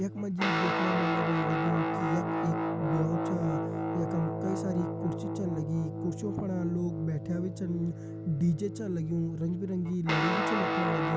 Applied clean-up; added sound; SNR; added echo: none; Guitar; 0 dB; none.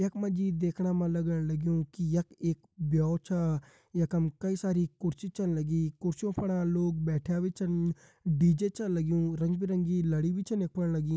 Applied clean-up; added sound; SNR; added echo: none; none; none; none.